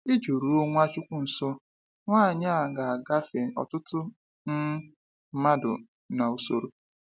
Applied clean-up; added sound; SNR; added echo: none; none; none; none.